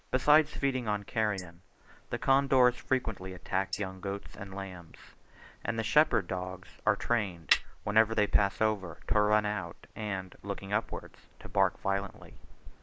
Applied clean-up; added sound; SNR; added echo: neural mask model Resemble Enhance denoiser.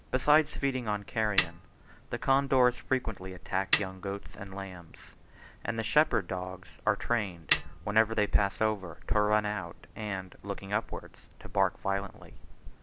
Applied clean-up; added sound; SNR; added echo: none; Snare drum; 4 dB; none.